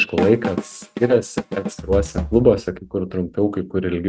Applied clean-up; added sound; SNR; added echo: neural mask model RNNoise.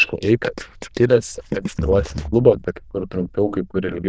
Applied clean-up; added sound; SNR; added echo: neural diffusion model UNIVERSE++.